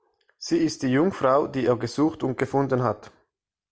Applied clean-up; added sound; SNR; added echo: none; none; none; none.